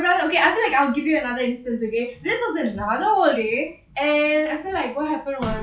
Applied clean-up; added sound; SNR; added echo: classical method log-MMSE.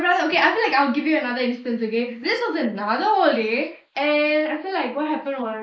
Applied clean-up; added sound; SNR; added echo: neural mask model Resemble Enhance denoiser.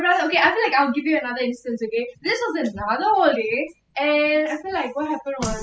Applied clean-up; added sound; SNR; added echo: classical method spectral subtraction.